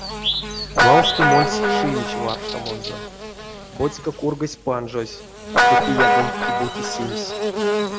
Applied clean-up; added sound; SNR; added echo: none; Buzz / Bird + Guitar; -5 dB; none.